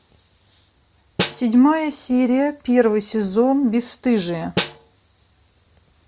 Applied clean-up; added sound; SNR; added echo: none; Snare drum; 6 dB; none.